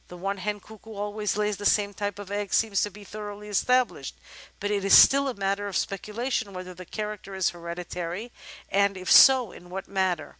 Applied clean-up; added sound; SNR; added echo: none; none; none; none.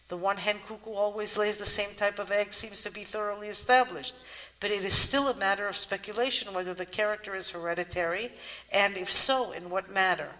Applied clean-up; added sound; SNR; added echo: none; none; none; reverberation time 1.0 s.